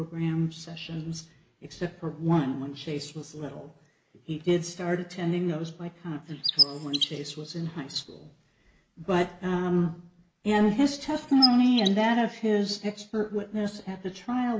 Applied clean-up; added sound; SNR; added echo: neural mask model Resemble Enhance denoiser.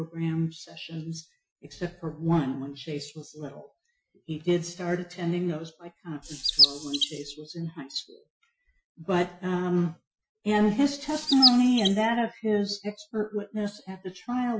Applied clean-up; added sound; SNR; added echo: classical method Wiener filter.